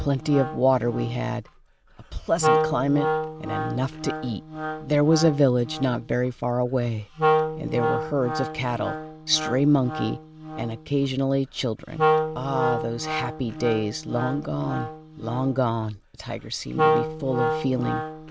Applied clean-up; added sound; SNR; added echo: none; Wind instrument, woodwind instrument; 3 dB; none.